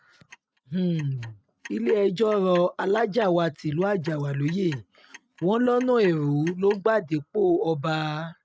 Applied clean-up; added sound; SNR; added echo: neural mask model RNNoise.